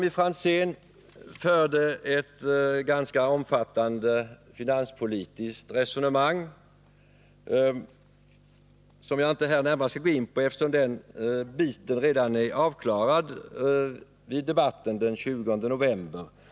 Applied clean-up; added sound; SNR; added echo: none; none; none; none.